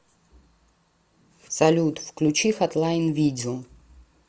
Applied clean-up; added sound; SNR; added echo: none; none; none; none.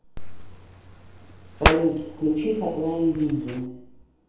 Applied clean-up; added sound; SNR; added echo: none; Hands; 2 dB; reverberation time 2.0 s.